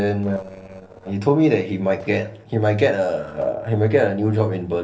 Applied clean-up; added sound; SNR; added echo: neural separator model SepFormer DNS4.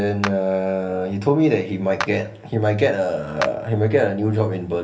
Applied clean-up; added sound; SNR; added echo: none; Clapping; 14 dB; reverberation time 0.3 s.